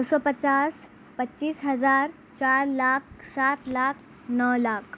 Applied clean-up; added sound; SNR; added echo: none; none; none; none.